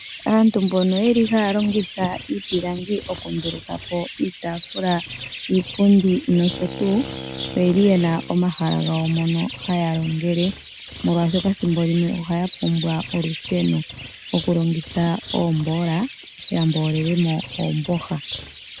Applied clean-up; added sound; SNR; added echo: none; Wind instrument, woodwind instrument + Bird; 12 dB; none.